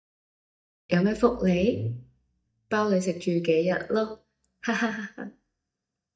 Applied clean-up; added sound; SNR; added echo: neural mask model DeepFilterNet 3.